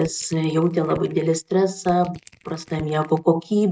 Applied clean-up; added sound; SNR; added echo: neural mask model RNNoise.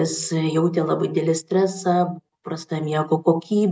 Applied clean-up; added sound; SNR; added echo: none; none; none; none.